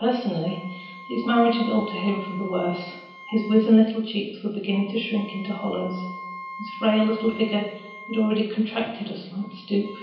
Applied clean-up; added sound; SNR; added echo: none; Wind instrument, woodwind instrument; 16 dB; reverberation time 0.9 s.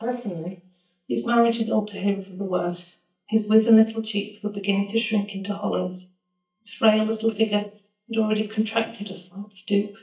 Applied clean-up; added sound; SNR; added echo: neural mask model DeepFilterNet 3.